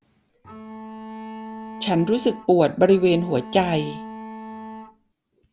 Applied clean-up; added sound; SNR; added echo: none; Bowed string instrument; 14 dB; none.